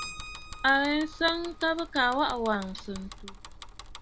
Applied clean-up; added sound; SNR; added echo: none; Keyboard (musical) + Bicycle; 13 dB; none.